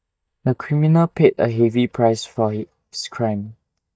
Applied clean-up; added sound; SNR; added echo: neural mask model DeepFilterNet 3.